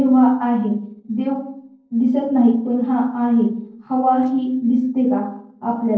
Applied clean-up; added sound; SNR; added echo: neural separator model SepFormer DNS4.